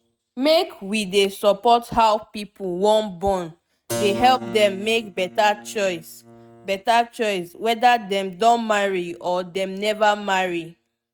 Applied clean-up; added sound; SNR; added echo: neural mask model RNNoise.